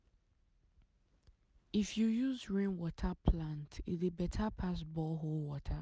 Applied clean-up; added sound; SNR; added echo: none; none; none; none.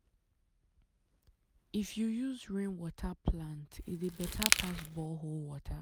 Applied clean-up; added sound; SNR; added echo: none; Crackle; -4 dB; none.